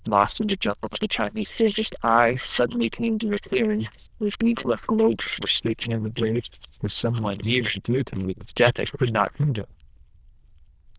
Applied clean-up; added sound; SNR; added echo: neural diffusion model UNIVERSE++.